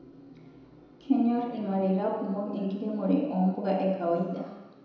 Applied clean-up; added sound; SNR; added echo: none; none; none; reverberation time 1.0 s.